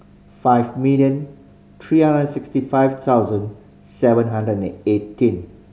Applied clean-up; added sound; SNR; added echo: none; none; none; none.